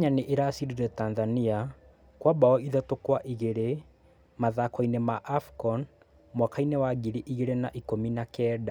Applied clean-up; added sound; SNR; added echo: none; none; none; none.